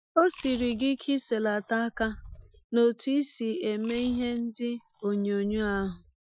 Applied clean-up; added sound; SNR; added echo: classical method Wiener filter.